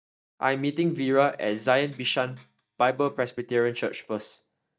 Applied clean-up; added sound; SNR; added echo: neural mask model DeepFilterNet 3.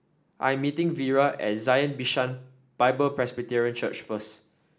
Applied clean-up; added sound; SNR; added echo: none; none; none; none.